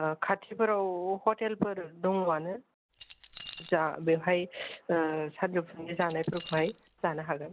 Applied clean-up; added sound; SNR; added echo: none; Keys jangling; 7 dB; none.